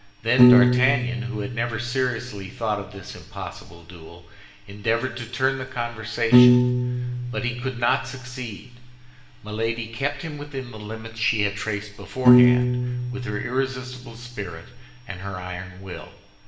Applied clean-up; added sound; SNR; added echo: none; Piano; -4 dB; reverberation time 0.8 s.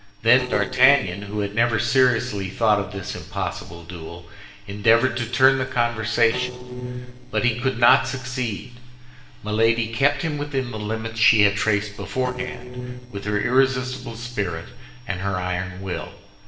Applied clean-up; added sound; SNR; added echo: neural separator model SepFormer DNS4.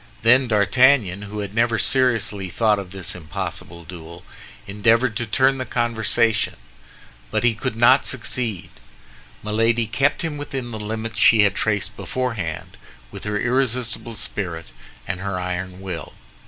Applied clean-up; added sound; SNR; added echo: none; none; none; none.